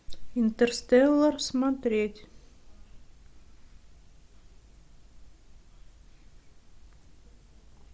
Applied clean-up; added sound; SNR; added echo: none; none; none; none.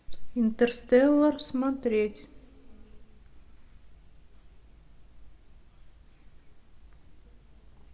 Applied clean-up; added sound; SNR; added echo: none; none; none; reverberation time 1.3 s.